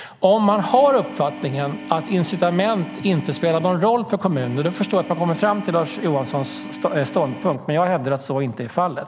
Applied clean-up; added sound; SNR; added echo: none; Organ; 13 dB; none.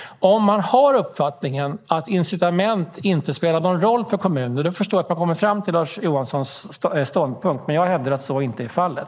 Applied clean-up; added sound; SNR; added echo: neural mask model Resemble Enhance denoiser.